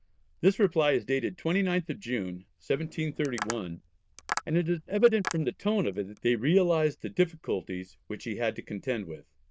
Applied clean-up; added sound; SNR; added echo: neural diffusion model UNIVERSE++.